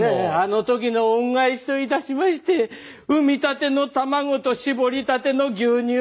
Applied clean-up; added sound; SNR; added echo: none; none; none; none.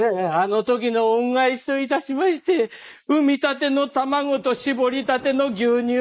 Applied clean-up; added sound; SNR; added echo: neural mask model Resemble Enhance denoiser.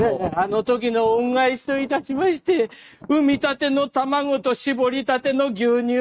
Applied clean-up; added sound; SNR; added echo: neural mask model RNNoise.